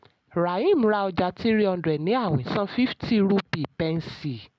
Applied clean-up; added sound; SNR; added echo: none; none; none; none.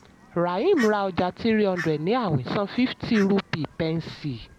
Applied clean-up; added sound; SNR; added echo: none; Fowl; 17 dB; none.